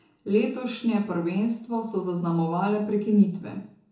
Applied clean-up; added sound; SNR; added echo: none; none; none; reverberation time 0.7 s.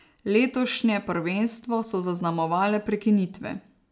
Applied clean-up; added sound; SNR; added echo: none; none; none; none.